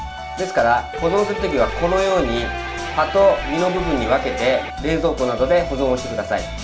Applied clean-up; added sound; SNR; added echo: none; Electric guitar; 10 dB; reverberation time 0.3 s.